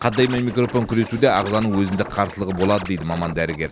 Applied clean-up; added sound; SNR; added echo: none; Scratching (performance technique); 14 dB; none.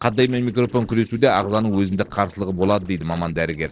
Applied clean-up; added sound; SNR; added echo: neural separator model SepFormer DNS4.